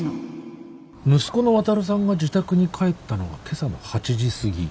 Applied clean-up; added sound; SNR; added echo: none; none; none; none.